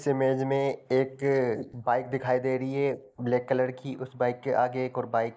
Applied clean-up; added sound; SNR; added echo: neural mask model Resemble Enhance denoiser.